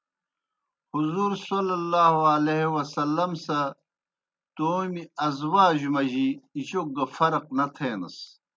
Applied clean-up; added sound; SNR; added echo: none; none; none; none.